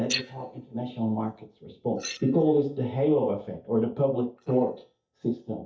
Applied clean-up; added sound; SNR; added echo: neural mask model DeepFilterNet 3.